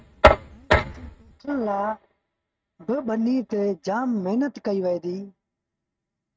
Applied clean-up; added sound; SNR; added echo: neural mask model RNNoise.